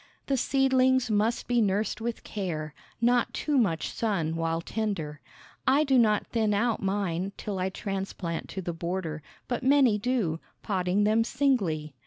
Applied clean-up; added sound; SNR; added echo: none; none; none; none.